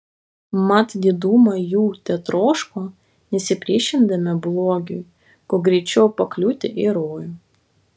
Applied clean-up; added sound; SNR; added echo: none; none; none; none.